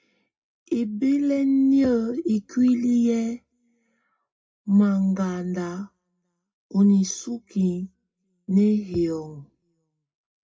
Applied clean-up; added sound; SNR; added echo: none; none; none; reverberation time 0.2 s.